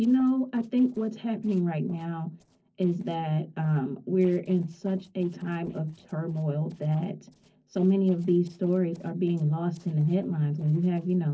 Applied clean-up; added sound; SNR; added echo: neural separator model SepFormer DNS4.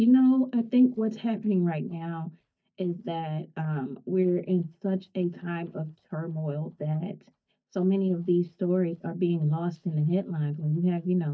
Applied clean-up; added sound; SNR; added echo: neural mask model DeepFilterNet 3.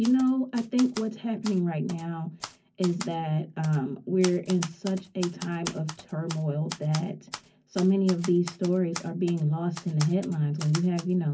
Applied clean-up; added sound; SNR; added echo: none; Typewriter; 16 dB; reverberation time 0.3 s.